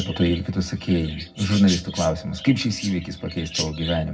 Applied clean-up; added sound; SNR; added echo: none; Chirp, tweet; 12 dB; reverberation time 0.3 s.